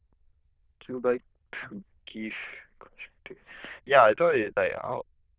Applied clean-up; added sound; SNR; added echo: neural diffusion model UNIVERSE++.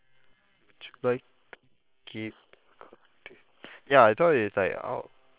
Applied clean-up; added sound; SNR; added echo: neural separator model SepFormer WHAM!.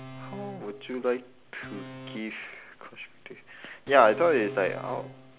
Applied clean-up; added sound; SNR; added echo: none; Organ; 16 dB; none.